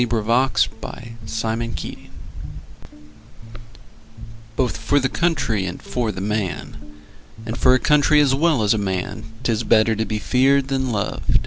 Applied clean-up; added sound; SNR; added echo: none; Guitar; 19 dB; none.